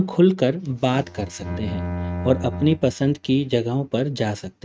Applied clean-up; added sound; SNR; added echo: neural mask model RNNoise.